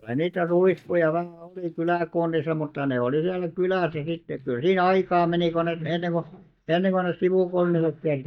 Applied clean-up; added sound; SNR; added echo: neural mask model DeepFilterNet 3.